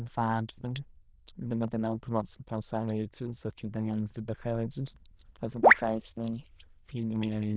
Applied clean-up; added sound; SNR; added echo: neural diffusion model UNIVERSE++.